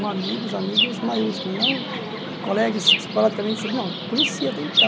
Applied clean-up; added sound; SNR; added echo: none; Chirp, tweet; -1 dB; none.